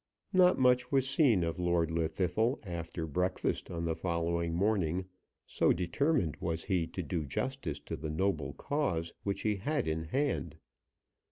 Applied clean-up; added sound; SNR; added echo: none; none; none; none.